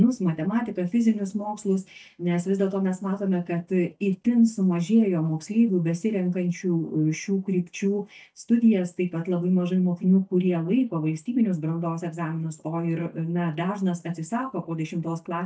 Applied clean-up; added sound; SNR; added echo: neural mask model DeepFilterNet 3.